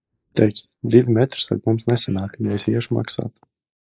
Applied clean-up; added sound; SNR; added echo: neural mask model Resemble Enhance denoiser.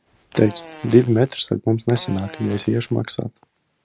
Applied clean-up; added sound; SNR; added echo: none; Fart; 20 dB; none.